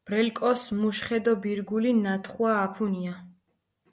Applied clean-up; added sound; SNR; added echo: none; none; none; none.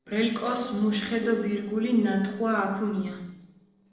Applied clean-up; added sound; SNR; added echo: neural separator model SepFormer DNS4.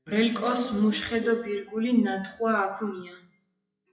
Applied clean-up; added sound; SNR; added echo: classical method WPE with log-MMSE.